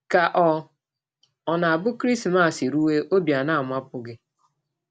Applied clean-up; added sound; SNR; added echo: none; none; none; none.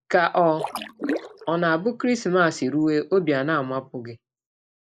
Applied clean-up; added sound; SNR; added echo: neural mask model Resemble Enhance denoiser.